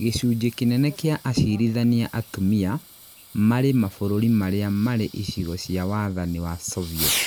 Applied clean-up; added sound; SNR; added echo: none; Fireworks; 13 dB; none.